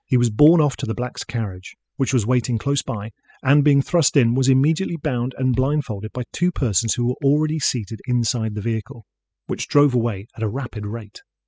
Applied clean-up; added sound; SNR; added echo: classical method spectral subtraction.